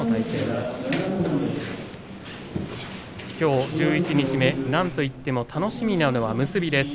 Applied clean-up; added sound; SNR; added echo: none; none; none; none.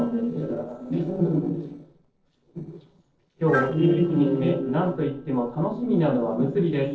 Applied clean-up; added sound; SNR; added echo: neural separator model SepFormer DNS4.